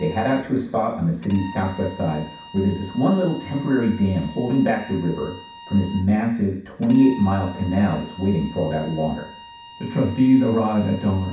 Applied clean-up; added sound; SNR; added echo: none; Bowed string instrument; 19 dB; reverberation time 0.6 s.